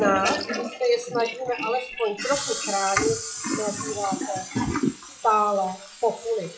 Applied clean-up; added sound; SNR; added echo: classical method WPE with log-MMSE.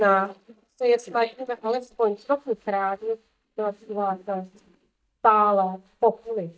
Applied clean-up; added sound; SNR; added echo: neural mask model DeepFilterNet 3.